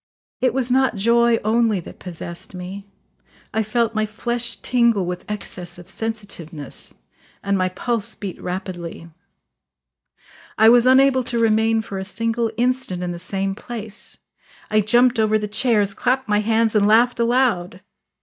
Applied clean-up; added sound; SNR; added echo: neural mask model DeepFilterNet 3.